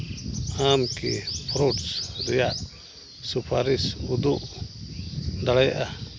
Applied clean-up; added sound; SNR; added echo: none; none; none; none.